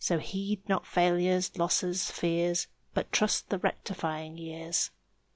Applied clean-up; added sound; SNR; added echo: none; none; none; none.